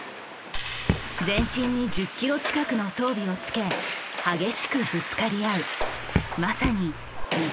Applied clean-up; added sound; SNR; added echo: none; Raindrop / Drip; 3 dB; none.